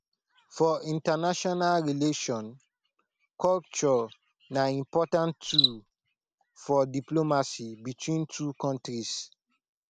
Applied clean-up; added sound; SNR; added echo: none; Cricket; 10 dB; none.